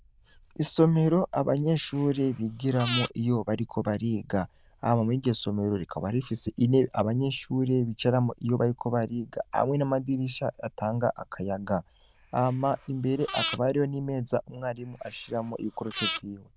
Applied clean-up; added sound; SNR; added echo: neural diffusion model UNIVERSE++.